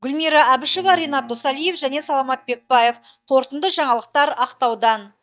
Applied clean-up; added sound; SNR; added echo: neural mask model DeepFilterNet 3.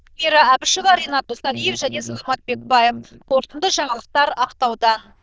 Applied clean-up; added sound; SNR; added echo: neural diffusion model UNIVERSE++.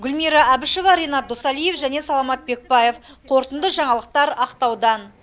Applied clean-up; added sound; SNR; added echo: none; none; none; none.